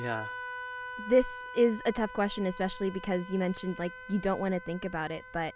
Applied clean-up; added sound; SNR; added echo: none; Wind instrument, woodwind instrument; 12 dB; none.